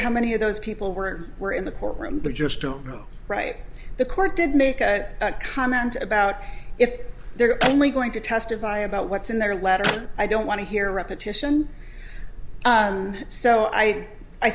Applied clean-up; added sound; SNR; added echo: none; Clapping; 7 dB; none.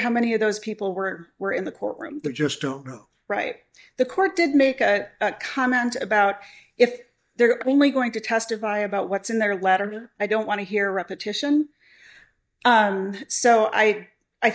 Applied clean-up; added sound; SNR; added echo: neural mask model DeepFilterNet 3.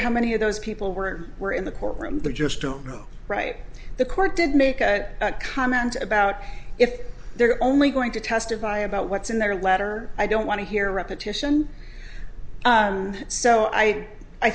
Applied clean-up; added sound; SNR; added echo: none; none; none; none.